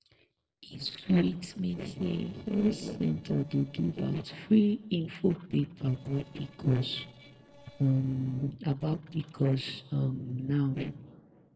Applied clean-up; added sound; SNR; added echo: neural separator model SepFormer DNS4.